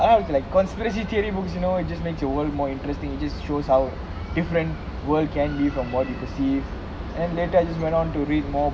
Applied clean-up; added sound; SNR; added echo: none; none; none; none.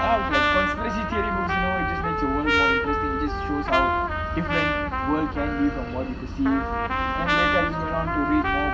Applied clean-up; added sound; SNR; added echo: none; Trumpet; -1 dB; reverberation time 1.4 s.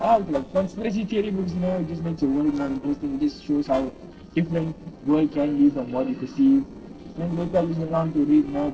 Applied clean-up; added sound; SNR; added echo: neural separator model SepFormer DNS4.